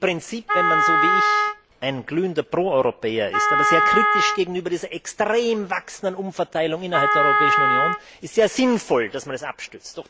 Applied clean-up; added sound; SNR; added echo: none; Wind instrument, woodwind instrument; -3 dB; none.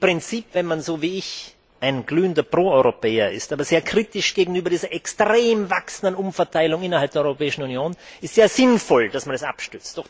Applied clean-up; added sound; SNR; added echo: none; none; none; none.